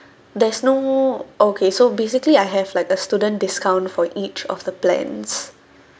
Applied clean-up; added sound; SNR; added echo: none; none; none; none.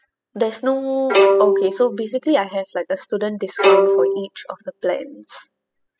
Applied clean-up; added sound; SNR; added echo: classical method spectral subtraction.